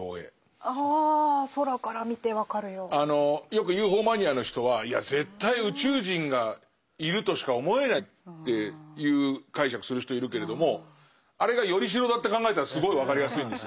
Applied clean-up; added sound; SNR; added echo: none; none; none; none.